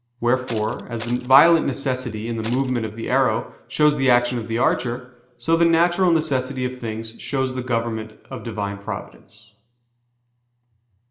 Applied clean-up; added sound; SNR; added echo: none; Shatter; 8 dB; reverberation time 0.9 s.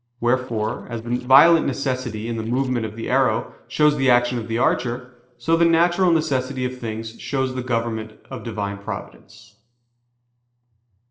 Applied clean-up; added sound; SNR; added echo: neural separator model SepFormer DNS4.